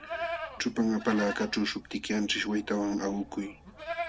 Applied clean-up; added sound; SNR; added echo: none; Livestock, farm animals, working animals; 9 dB; none.